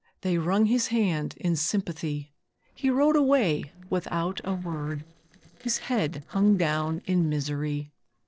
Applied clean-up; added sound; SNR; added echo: neural separator model SepFormer DNS4.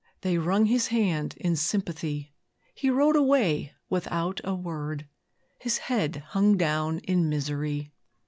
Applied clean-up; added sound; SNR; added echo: none; none; none; none.